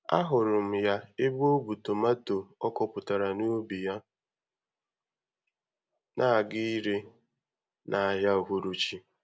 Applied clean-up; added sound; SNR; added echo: none; none; none; none.